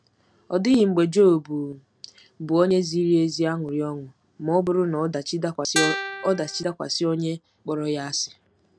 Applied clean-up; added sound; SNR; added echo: none; Guitar; 4 dB; none.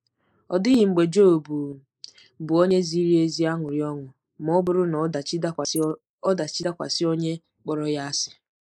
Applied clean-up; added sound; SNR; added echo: neural mask model Resemble Enhance denoiser.